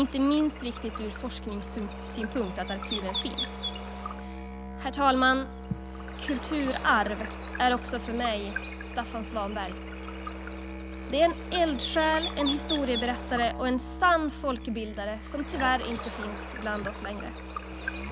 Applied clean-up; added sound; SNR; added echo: none; Water / Bird + Musical instrument; 6 dB; none.